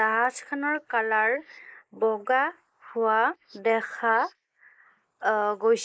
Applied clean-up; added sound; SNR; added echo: neural mask model Resemble Enhance denoiser.